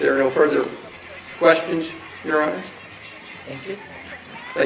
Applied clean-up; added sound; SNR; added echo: none; Crowd; 16 dB; none.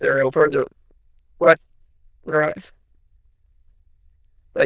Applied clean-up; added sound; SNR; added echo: neural diffusion model UNIVERSE++.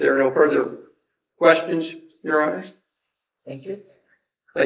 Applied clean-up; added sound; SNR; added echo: neural mask model Resemble Enhance denoiser.